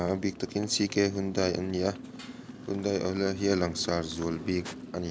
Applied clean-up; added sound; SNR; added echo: none; Motorcycle; 14 dB; none.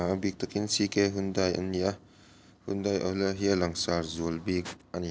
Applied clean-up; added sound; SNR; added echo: none; none; none; none.